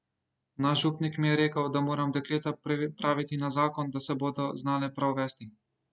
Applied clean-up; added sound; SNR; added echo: none; none; none; none.